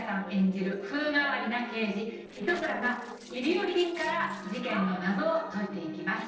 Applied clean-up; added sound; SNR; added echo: neural separator model SepFormer DNS4.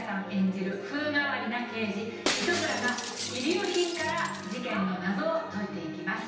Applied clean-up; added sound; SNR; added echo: none; Shatter; 9 dB; reverberation time 0.9 s.